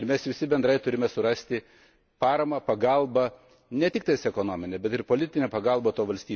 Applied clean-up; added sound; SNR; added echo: none; none; none; none.